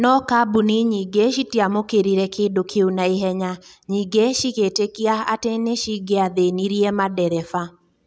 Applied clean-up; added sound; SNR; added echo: none; none; none; none.